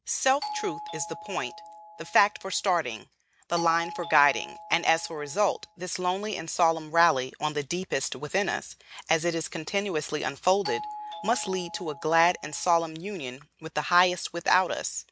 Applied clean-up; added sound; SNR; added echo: none; Doorbell; 12 dB; none.